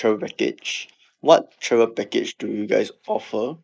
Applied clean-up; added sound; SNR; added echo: neural mask model Resemble Enhance denoiser.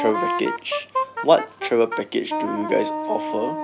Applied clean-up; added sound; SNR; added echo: none; Wind instrument, woodwind instrument; 4 dB; none.